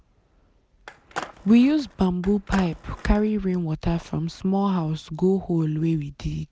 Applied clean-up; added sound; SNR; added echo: none; Skateboard; 15 dB; none.